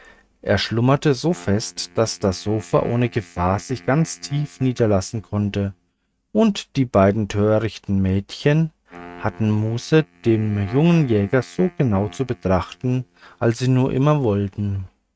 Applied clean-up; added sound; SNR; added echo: neural mask model RNNoise.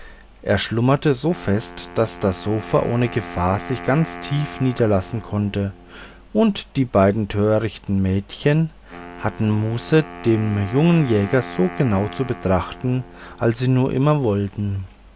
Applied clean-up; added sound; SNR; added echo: none; Wind instrument, woodwind instrument; 17 dB; none.